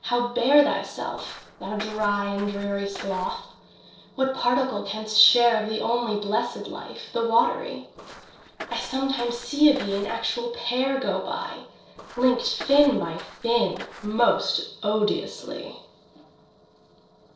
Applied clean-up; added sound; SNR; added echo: neural separator model SepFormer DNS4.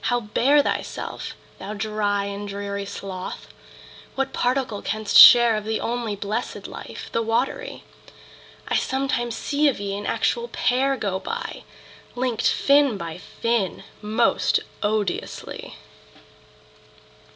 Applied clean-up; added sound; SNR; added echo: none; none; none; none.